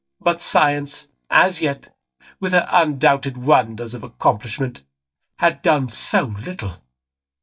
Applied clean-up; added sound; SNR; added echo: neural mask model DeepFilterNet 3.